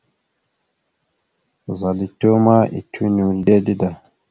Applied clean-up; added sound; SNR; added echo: none; none; none; none.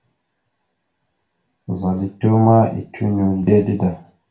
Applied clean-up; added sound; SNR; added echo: none; none; none; reverberation time 0.3 s.